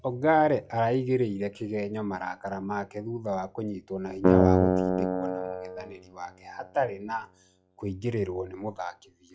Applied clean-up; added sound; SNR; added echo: classical method log-MMSE.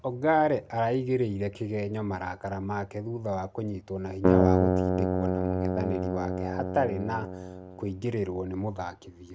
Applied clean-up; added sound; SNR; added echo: none; Keyboard (musical); -4 dB; none.